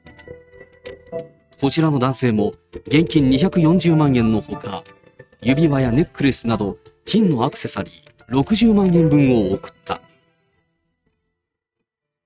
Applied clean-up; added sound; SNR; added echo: neural mask model RNNoise.